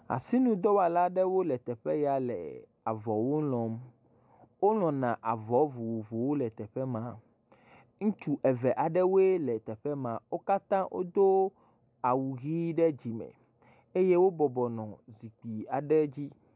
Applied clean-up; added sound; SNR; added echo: none; none; none; none.